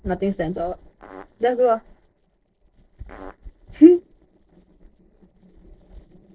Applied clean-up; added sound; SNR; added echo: neural separator model SepFormer DNS4.